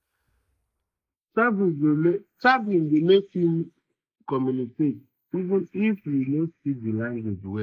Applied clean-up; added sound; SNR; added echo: neural mask model Resemble Enhance denoiser.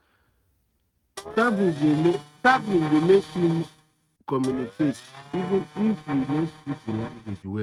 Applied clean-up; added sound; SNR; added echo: neural mask model RNNoise.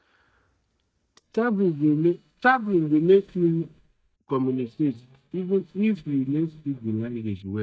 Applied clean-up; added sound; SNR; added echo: neural mask model DeepFilterNet 3.